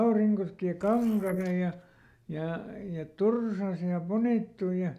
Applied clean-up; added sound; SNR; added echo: neural mask model Resemble Enhance denoiser.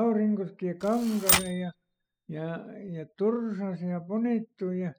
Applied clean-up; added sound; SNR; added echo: classical method spectral subtraction.